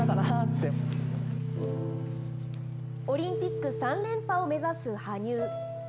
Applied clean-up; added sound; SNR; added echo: none; Guitar; 0 dB; none.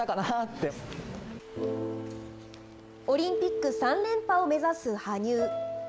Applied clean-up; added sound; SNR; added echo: none; none; none; none.